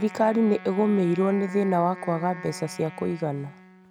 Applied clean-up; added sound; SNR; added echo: none; Wind instrument, woodwind instrument; 17 dB; none.